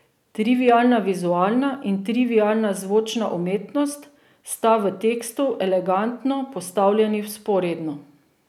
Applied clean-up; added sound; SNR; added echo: none; none; none; none.